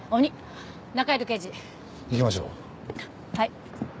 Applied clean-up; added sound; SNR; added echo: none; none; none; none.